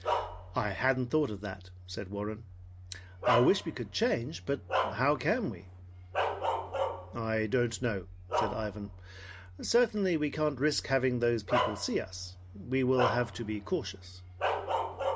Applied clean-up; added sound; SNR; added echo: none; Bark; 5 dB; none.